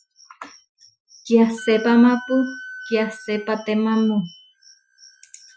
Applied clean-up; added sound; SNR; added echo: classical method Wiener filter.